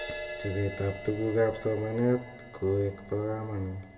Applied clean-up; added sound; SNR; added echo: none; Crash cymbal; 13 dB; reverberation time 1.3 s.